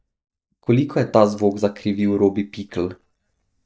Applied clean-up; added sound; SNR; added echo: neural mask model DeepFilterNet 3.